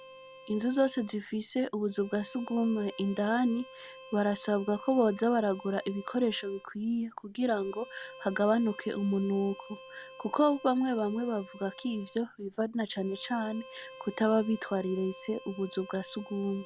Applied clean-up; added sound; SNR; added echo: none; Bowed string instrument; 19 dB; none.